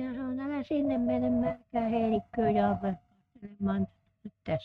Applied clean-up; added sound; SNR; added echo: neural mask model RNNoise.